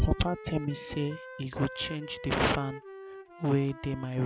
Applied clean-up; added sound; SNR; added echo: none; Wind instrument, woodwind instrument; 14 dB; none.